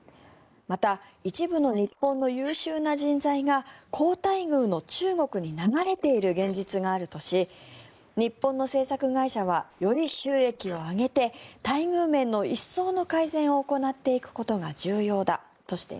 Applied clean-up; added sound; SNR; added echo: neural mask model Resemble Enhance denoiser.